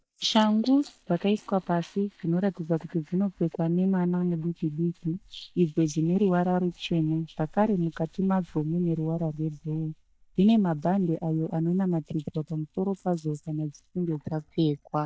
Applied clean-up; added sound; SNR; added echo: neural mask model DeepFilterNet 3.